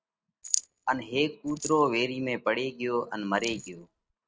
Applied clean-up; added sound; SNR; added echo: neural mask model RNNoise.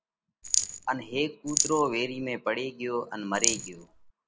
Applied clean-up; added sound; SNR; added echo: none; Rattle; -1 dB; none.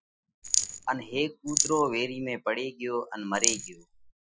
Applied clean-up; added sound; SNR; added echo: classical method Wiener filter.